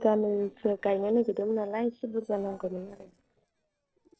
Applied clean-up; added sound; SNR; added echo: neural separator model SepFormer DNS4.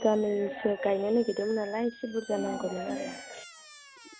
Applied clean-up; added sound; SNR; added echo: none; Squeak; 19 dB; none.